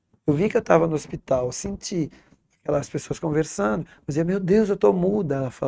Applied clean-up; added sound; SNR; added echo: neural mask model RNNoise.